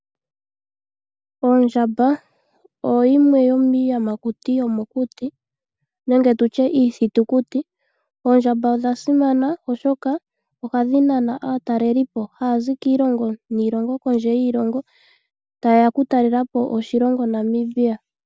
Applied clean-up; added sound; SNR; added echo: none; none; none; none.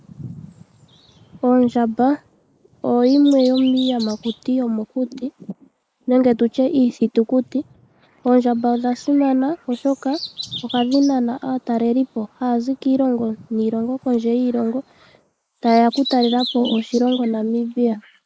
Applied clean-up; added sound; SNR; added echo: neural mask model Resemble Enhance denoiser.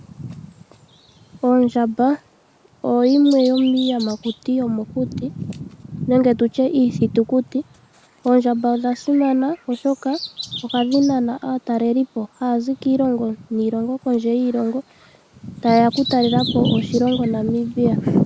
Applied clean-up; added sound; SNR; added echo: none; Bird vocalization, bird call, bird song; 10 dB; none.